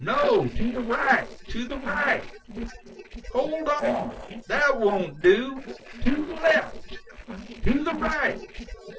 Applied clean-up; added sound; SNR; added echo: neural separator model SepFormer DNS4.